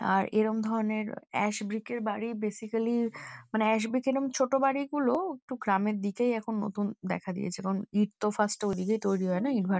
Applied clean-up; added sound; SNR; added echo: none; none; none; none.